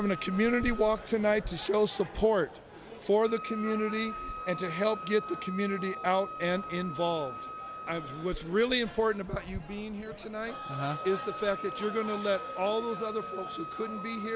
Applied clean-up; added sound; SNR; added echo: none; Wind instrument, woodwind instrument; 11 dB; none.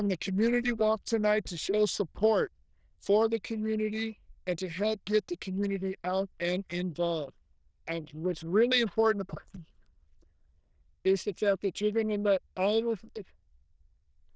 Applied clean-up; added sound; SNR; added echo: neural diffusion model UNIVERSE++.